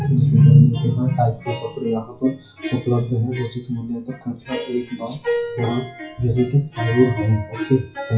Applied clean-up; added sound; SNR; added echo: classical method WPE with log-MMSE.